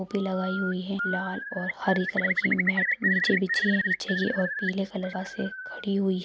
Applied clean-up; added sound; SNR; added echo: none; Bird; 2 dB; none.